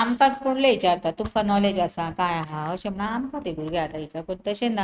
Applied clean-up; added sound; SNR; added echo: neural mask model RNNoise.